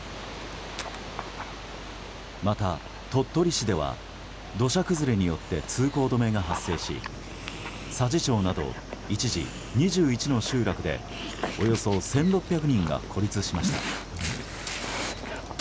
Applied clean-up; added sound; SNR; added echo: none; Dog; 9 dB; none.